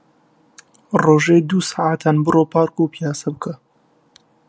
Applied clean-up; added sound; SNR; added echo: none; none; none; none.